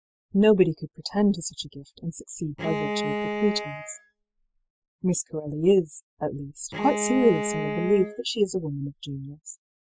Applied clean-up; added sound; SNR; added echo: classical method Wiener filter.